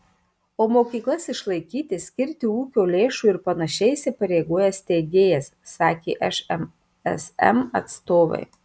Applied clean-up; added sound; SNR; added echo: none; none; none; none.